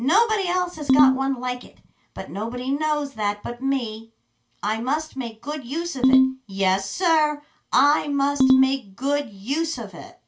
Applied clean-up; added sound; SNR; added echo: none; Ringtone; -4 dB; reverberation time 0.2 s.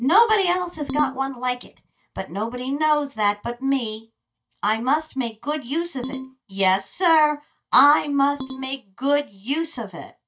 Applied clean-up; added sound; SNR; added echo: neural mask model DeepFilterNet 3.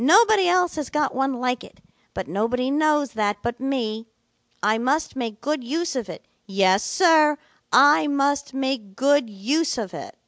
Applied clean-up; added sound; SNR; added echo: none; none; none; none.